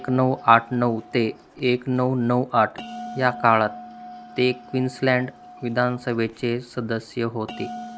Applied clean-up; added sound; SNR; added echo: none; Bell; 17 dB; none.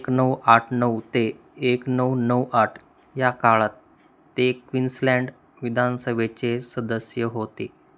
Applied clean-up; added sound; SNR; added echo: none; none; none; none.